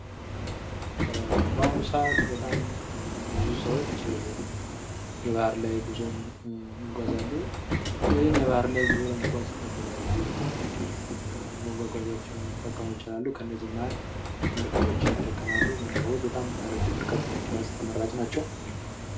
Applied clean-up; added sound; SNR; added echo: none; Sliding door / Train; -2 dB; reverberation time 0.3 s.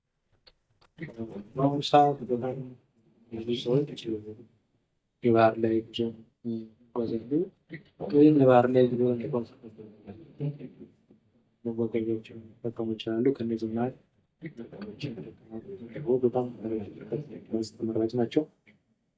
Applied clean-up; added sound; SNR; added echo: neural mask model DeepFilterNet 3.